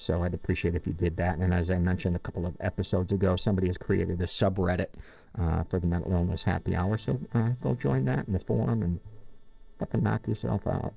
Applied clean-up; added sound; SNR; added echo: neural separator model SepFormer DNS4.